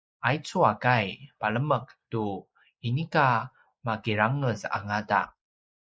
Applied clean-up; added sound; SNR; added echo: neural mask model Resemble Enhance denoiser.